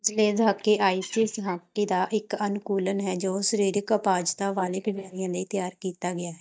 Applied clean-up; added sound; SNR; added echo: neural mask model DeepFilterNet 3.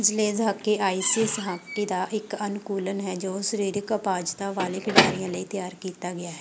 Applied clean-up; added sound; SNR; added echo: none; Squeak / Slam / Wood; 5 dB; none.